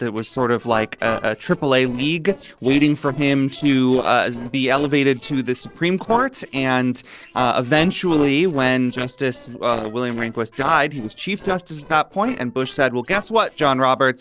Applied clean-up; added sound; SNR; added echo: neural separator model SepFormer DNS4.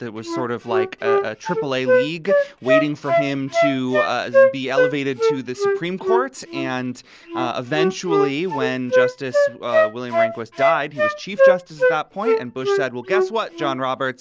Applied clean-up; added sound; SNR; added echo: none; Wind instrument, woodwind instrument; -4 dB; none.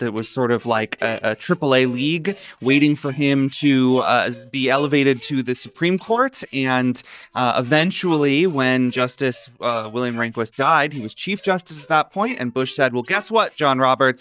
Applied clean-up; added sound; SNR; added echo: neural mask model DeepFilterNet 3.